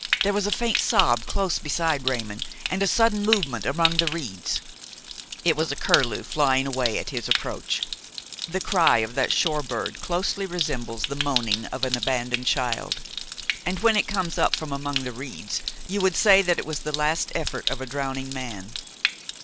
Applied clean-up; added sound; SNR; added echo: none; Stream; 6 dB; none.